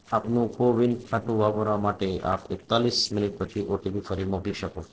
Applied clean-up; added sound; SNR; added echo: neural separator model SepFormer DNS4.